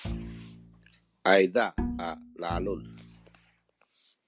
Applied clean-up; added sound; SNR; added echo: none; Bowed string instrument + Bowed string instrument; 8 dB; none.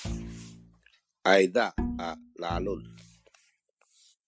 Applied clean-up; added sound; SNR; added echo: classical method spectral subtraction.